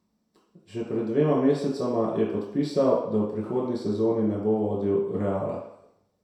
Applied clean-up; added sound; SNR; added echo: none; none; none; reverberation time 0.7 s.